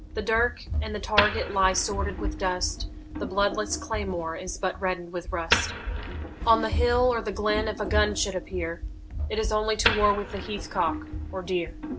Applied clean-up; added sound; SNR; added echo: none; Run + Wood; 4 dB; none.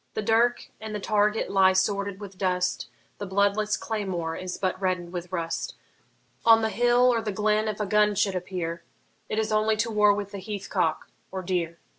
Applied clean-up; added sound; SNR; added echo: none; none; none; none.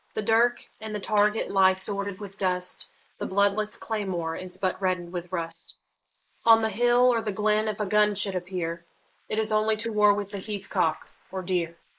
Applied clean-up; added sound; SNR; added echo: neural mask model Resemble Enhance denoiser.